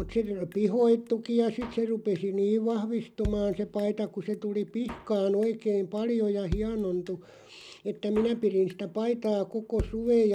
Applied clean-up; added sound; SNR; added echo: none; Drum kit; 15 dB; none.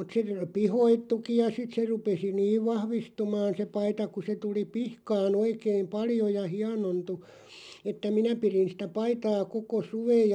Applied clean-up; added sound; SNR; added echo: none; none; none; none.